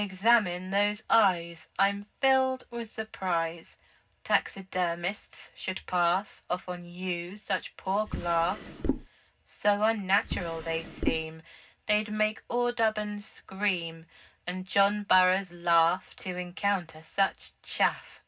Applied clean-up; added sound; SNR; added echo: none; Drawer open or close; 4 dB; reverberation time 0.4 s.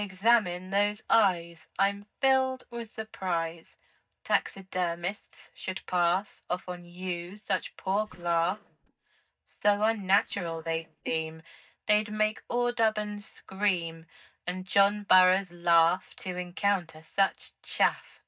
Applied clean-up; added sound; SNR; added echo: neural mask model DeepFilterNet 3.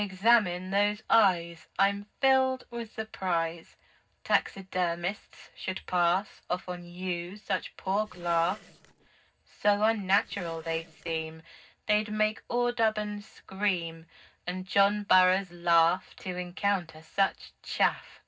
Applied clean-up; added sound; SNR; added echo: neural separator model SepFormer DNS4.